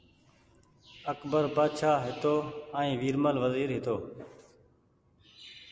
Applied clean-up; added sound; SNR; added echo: none; none; none; none.